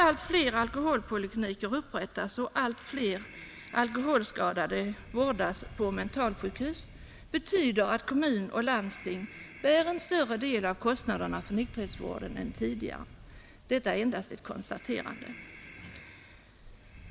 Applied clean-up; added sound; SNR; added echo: none; Breathing; 18 dB; none.